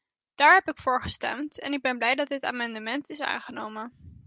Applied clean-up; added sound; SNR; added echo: none; none; none; none.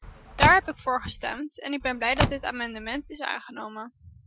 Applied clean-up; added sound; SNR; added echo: classical method Wiener filter.